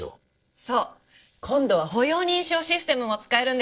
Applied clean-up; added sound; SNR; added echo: neural separator model SepFormer DNS4.